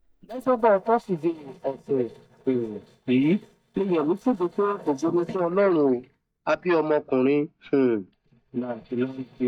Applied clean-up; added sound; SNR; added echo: neural mask model DeepFilterNet 3.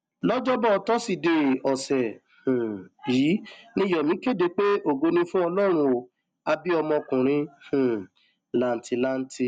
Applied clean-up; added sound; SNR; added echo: none; none; none; none.